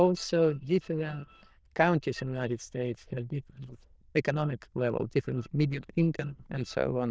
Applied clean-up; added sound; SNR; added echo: neural diffusion model UNIVERSE++.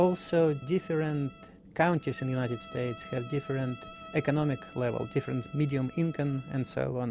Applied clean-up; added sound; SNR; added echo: none; Bowed string instrument; 19 dB; none.